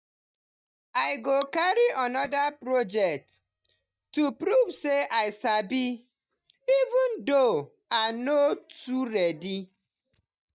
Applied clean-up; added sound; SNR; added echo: neural mask model DeepFilterNet 3.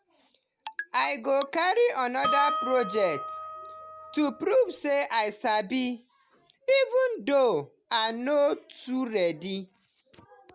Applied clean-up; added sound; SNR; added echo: none; Harp; 5 dB; none.